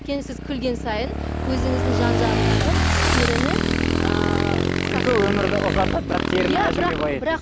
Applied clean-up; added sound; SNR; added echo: none; Motorcycle / Engine; -3 dB; none.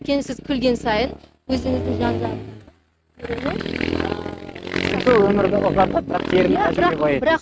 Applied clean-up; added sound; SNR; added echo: neural mask model RNNoise.